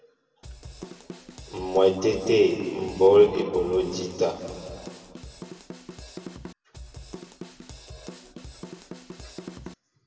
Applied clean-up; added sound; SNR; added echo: none; Drum / Drum kit; 15 dB; reverberation time 2.5 s.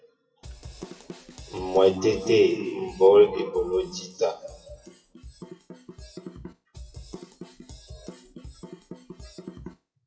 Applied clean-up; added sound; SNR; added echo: classical method WPE with log-MMSE.